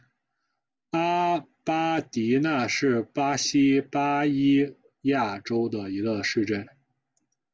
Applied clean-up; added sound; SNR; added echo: none; none; none; none.